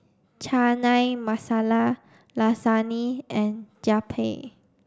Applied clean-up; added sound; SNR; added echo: none; none; none; none.